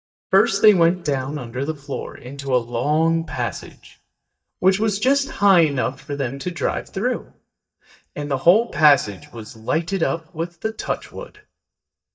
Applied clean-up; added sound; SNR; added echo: neural mask model DeepFilterNet 3.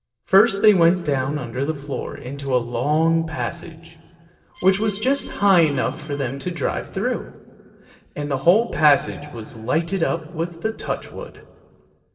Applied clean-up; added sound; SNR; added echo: neural separator model SepFormer DNS4.